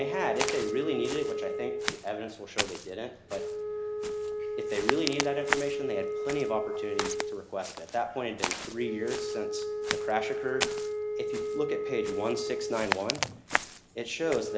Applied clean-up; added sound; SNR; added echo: none; Walk, footsteps + Wind instrument, woodwind instrument; -1 dB; none.